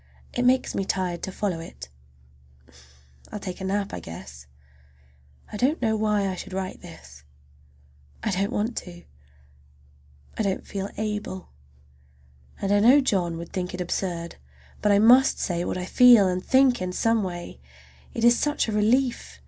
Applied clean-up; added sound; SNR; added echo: none; none; none; none.